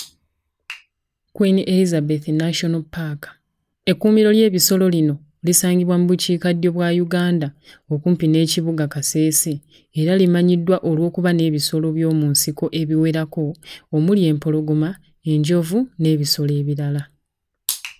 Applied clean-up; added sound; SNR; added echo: none; none; none; none.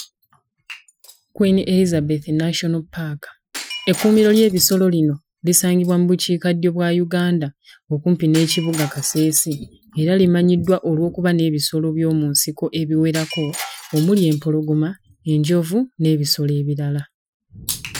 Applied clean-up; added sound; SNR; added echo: classical method Wiener filter.